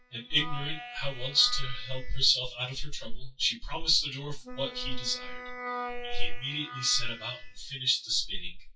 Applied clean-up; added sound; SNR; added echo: classical method WPE with log-MMSE.